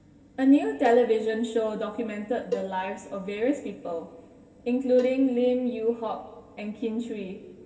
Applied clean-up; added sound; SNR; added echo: none; Cowbell; 12 dB; reverberation time 2.7 s.